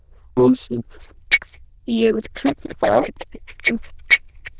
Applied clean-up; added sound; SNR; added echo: neural diffusion model UNIVERSE++.